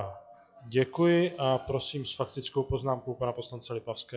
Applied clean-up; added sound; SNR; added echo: classical method log-MMSE.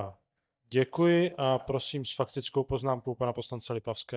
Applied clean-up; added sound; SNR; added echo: neural mask model DeepFilterNet 3.